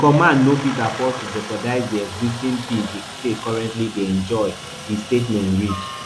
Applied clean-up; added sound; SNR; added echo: none; Aircraft; 11 dB; none.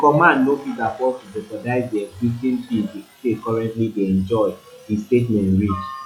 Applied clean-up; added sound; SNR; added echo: classical method log-MMSE.